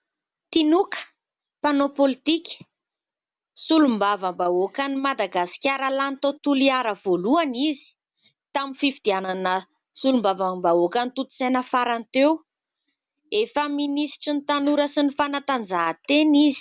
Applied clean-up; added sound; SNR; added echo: none; none; none; none.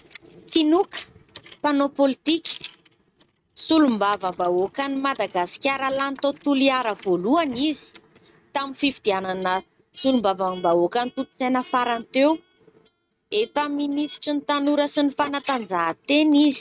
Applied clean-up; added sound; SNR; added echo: neural mask model RNNoise.